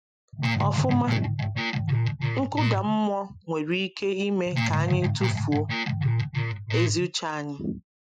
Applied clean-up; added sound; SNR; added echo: classical method Wiener filter.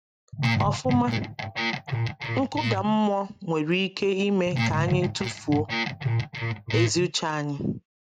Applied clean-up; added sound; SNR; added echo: neural mask model RNNoise.